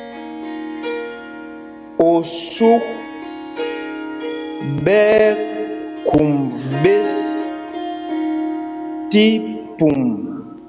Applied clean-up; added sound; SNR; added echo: none; Harp; 8 dB; none.